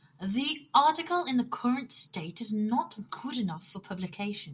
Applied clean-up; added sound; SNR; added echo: none; none; none; none.